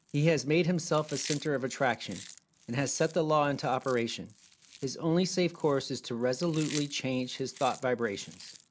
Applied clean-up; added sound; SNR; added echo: none; Chewing, mastication; 19 dB; none.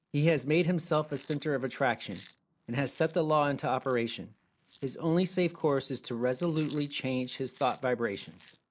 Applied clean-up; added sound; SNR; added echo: neural mask model Resemble Enhance denoiser.